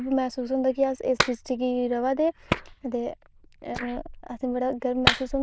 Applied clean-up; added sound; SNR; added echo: neural diffusion model UNIVERSE++.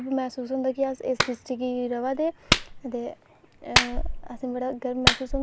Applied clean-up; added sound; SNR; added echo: none; Clapping; -1 dB; none.